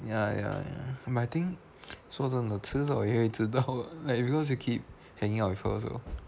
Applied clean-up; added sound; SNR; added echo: none; none; none; none.